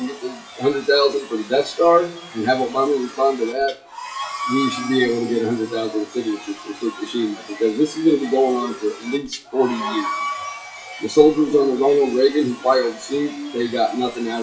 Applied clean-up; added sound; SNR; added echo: classical method WPE with log-MMSE.